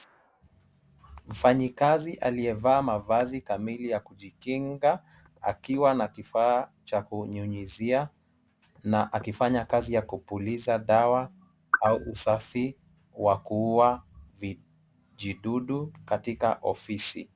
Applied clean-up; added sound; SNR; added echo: none; none; none; none.